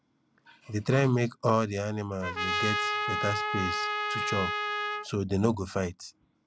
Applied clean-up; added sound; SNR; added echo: none; Trumpet; 1 dB; none.